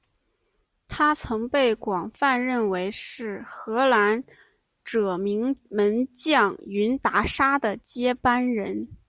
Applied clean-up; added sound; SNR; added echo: none; none; none; none.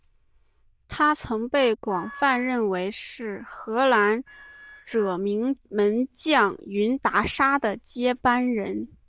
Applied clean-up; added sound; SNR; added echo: neural diffusion model UNIVERSE++.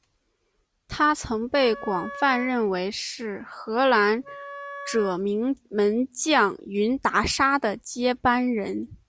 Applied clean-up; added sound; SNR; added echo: none; Wind instrument, woodwind instrument; 15 dB; none.